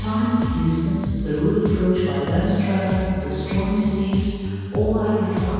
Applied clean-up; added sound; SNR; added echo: none; Bass guitar; 5 dB; reverberation time 2.2 s.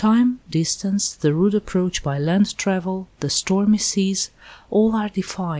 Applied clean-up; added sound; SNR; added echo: none; none; none; none.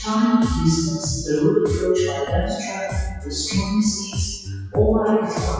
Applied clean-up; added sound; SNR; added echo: classical method WPE with log-MMSE.